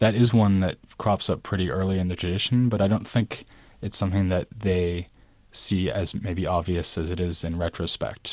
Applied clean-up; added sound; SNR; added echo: none; none; none; none.